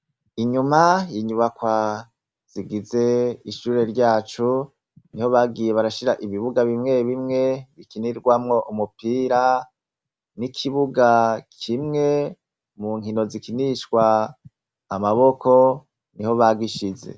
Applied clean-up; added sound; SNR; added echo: none; none; none; none.